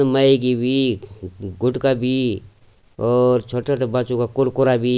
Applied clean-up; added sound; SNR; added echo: none; none; none; none.